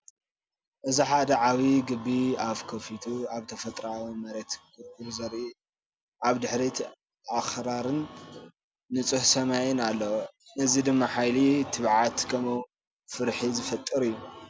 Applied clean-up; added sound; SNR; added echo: none; none; none; none.